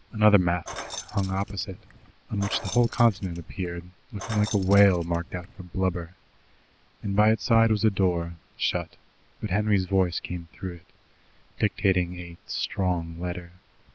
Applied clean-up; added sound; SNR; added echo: none; Keys jangling; 14 dB; none.